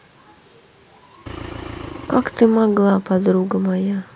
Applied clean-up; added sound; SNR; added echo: none; Engine; 15 dB; none.